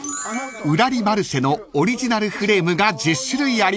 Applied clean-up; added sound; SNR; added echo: none; none; none; none.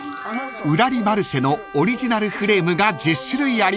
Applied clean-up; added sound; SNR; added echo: none; Brass instrument; 18 dB; none.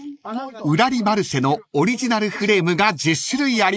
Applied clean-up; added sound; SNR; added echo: neural mask model Resemble Enhance denoiser.